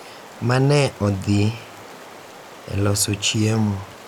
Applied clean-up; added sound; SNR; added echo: none; Stream; 18 dB; none.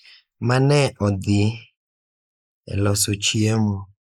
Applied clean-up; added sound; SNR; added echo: neural mask model Resemble Enhance denoiser.